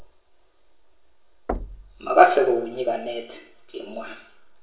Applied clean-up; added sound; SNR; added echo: none; Knock; 13 dB; reverberation time 0.5 s.